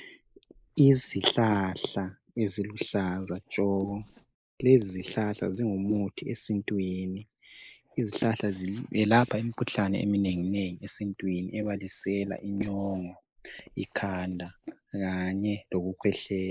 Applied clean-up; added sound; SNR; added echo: neural mask model Resemble Enhance denoiser.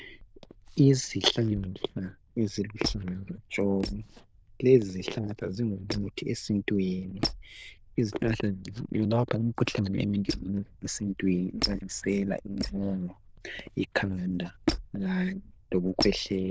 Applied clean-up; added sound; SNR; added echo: neural diffusion model UNIVERSE++.